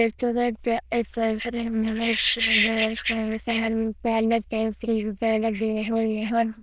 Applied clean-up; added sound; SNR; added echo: neural diffusion model UNIVERSE++.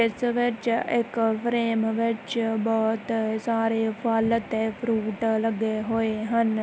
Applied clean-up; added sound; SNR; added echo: none; none; none; none.